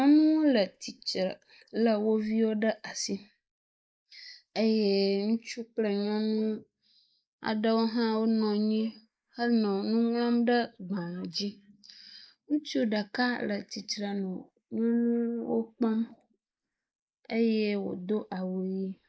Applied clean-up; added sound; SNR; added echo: neural mask model Resemble Enhance denoiser.